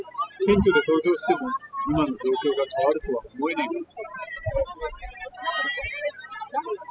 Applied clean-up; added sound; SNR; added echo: classical method spectral subtraction.